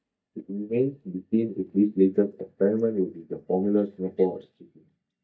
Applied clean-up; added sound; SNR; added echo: neural mask model DeepFilterNet 3.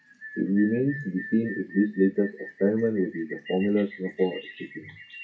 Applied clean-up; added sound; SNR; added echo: classical method WPE with log-MMSE.